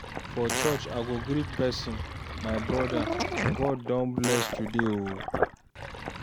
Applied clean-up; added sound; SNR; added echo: none; Sink (filling or washing) + Fart; 2 dB; none.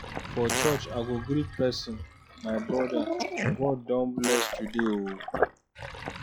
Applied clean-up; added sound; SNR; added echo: classical method log-MMSE.